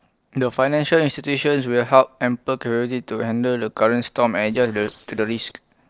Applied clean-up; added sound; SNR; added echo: neural separator model SepFormer DNS4.